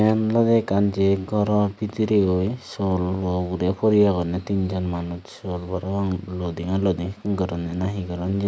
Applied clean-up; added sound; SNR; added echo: none; none; none; none.